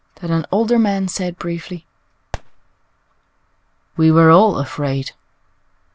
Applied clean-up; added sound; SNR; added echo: none; Fireworks; 16 dB; none.